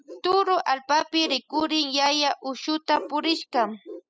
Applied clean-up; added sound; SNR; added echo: classical method spectral subtraction.